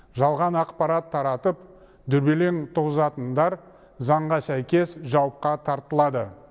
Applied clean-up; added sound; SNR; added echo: none; none; none; none.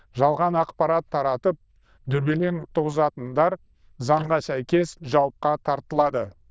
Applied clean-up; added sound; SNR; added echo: neural diffusion model UNIVERSE++.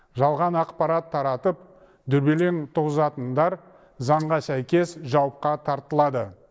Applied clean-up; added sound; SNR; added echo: neural mask model Resemble Enhance denoiser.